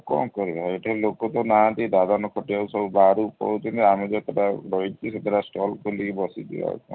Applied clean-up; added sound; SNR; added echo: none; none; none; none.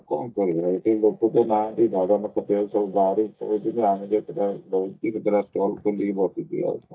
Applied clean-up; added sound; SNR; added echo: neural mask model DeepFilterNet 3.